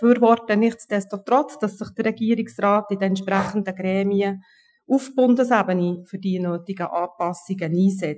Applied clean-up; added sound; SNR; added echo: classical method Wiener filter.